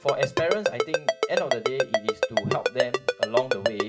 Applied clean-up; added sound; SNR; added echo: none; Ringtone; -3 dB; reverberation time 0.2 s.